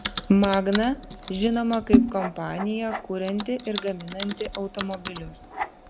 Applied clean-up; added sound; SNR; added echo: none; Typing; 3 dB; none.